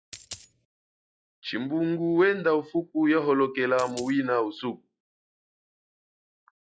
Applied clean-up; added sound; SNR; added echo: classical method log-MMSE.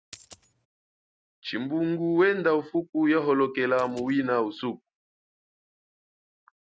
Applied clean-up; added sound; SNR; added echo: neural mask model RNNoise.